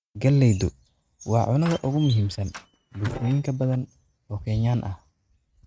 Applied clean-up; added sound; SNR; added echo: neural mask model RNNoise.